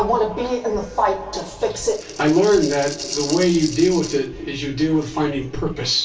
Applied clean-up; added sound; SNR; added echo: none; Rattle (instrument); 12 dB; reverberation time 0.2 s.